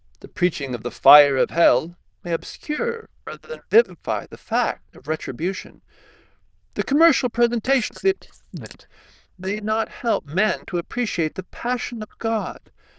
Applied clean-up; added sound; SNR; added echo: neural diffusion model UNIVERSE++.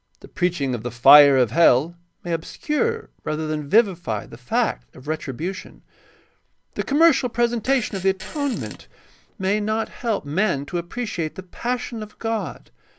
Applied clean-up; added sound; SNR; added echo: none; Fart; 18 dB; none.